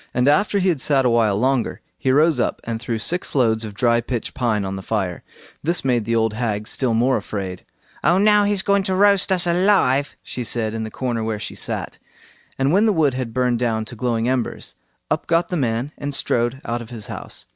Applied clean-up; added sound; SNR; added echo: none; none; none; none.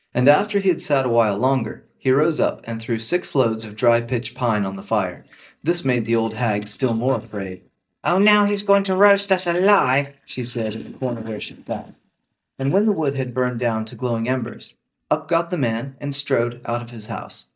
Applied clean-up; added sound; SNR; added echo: neural mask model DeepFilterNet 3.